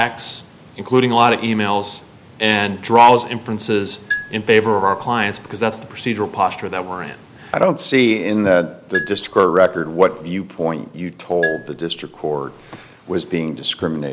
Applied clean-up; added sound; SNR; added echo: none; Marimba, xylophone; 12 dB; none.